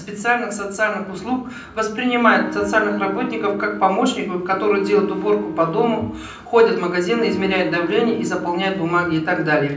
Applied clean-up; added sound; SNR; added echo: none; Wind instrument, woodwind instrument; 11 dB; reverberation time 0.6 s.